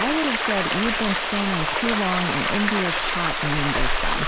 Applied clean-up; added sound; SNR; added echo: none; Stream; -3 dB; none.